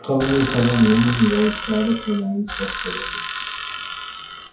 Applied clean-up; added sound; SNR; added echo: classical method WPE with log-MMSE.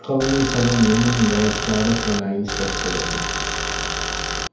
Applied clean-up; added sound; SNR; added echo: none; Tools; 3 dB; reverberation time 2.1 s.